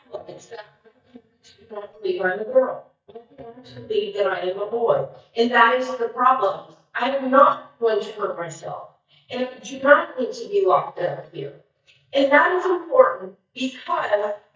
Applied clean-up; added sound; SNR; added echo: neural mask model DeepFilterNet 3.